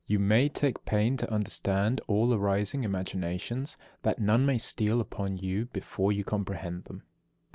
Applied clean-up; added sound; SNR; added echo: none; none; none; none.